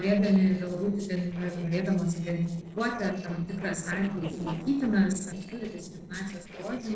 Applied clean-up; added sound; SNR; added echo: neural separator model SepFormer DNS4.